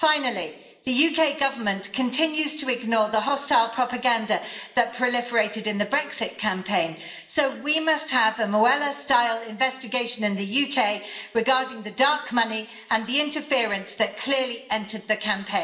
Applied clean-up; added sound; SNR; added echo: none; none; none; reverberation time 0.8 s.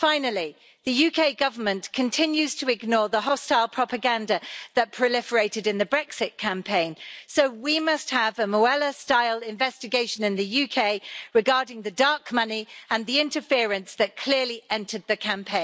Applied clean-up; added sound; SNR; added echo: none; none; none; none.